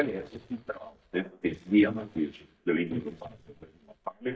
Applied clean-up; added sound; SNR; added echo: neural mask model DeepFilterNet 3.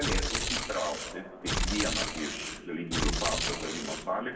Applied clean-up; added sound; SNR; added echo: none; Tearing; -2 dB; reverberation time 2.0 s.